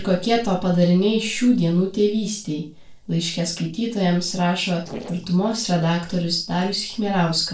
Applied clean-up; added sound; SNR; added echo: neural separator model SepFormer DNS4.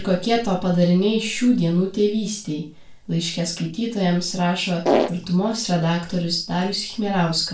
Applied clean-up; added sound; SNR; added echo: none; Fart; -3 dB; reverberation time 0.3 s.